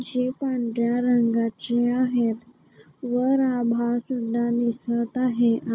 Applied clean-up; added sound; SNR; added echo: none; none; none; none.